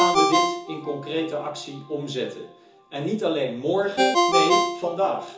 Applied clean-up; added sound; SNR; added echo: none; Ringtone; -2 dB; reverberation time 0.7 s.